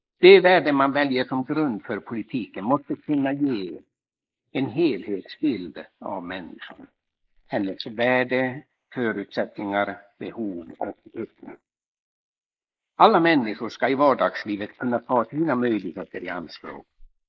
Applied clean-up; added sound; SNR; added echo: neural mask model Resemble Enhance denoiser.